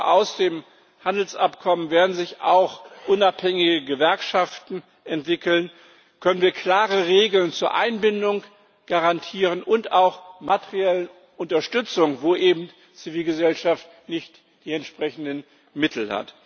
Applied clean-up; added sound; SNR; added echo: none; none; none; none.